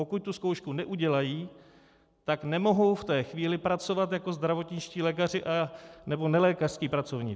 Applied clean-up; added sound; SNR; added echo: none; none; none; none.